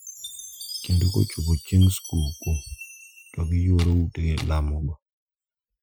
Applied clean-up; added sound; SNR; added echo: classical method Wiener filter.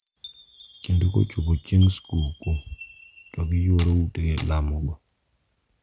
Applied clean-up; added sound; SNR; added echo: none; Chime + Tools; 16 dB; none.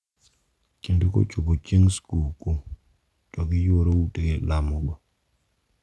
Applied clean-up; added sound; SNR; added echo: none; none; none; none.